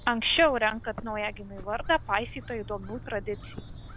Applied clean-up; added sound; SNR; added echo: none; Bird; 12 dB; none.